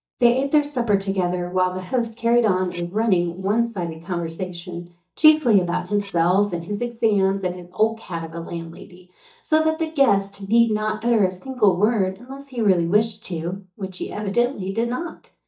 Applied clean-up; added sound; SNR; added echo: neural mask model DeepFilterNet 3.